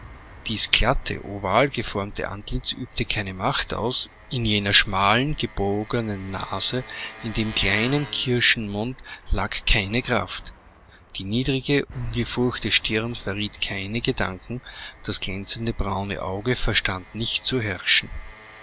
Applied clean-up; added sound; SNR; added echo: none; Engine; 19 dB; none.